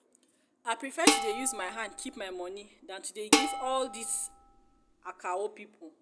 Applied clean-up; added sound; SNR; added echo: none; Dishes, pots, and pans; -5 dB; none.